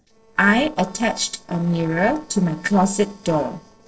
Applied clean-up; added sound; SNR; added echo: neural separator model SepFormer DNS4.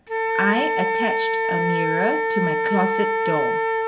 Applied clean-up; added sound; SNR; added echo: none; Wind instrument, woodwind instrument; -3 dB; reverberation time 0.3 s.